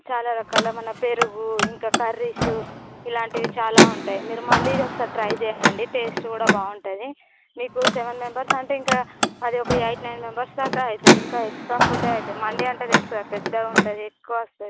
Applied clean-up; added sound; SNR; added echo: none; Car; -3 dB; none.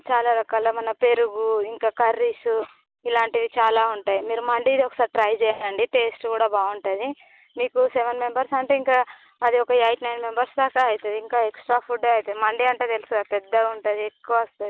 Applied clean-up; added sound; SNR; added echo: none; none; none; none.